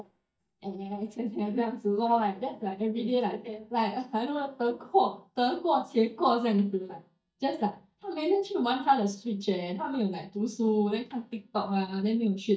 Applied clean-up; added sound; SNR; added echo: neural mask model DeepFilterNet 3.